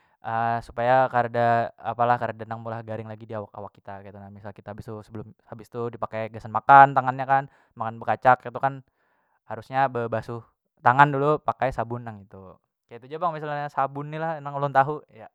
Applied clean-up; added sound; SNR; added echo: none; none; none; none.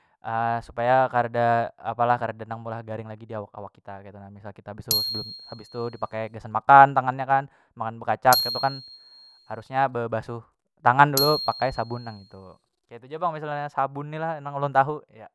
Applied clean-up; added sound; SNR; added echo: none; Glockenspiel; 9 dB; none.